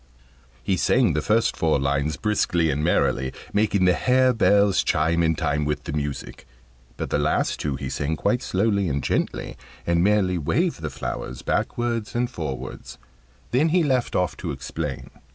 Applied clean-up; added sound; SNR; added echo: none; none; none; none.